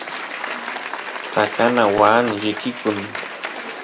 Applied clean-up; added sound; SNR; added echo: none; Applause / Cheering; 8 dB; none.